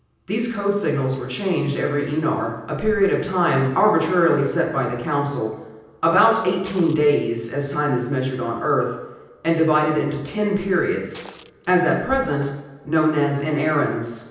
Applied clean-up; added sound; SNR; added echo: none; Shatter; 10 dB; reverberation time 0.9 s.